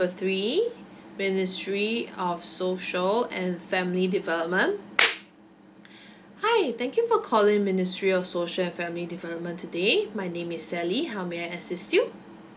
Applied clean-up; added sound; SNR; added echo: none; none; none; none.